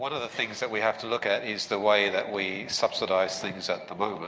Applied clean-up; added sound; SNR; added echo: none; none; none; none.